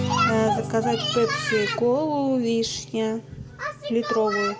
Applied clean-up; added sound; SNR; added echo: none; Strum; 11 dB; reverberation time 1.5 s.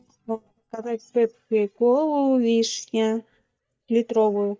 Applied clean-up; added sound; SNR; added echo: neural mask model DeepFilterNet 3.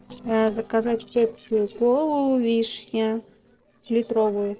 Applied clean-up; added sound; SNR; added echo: neural separator model SepFormer DNS4.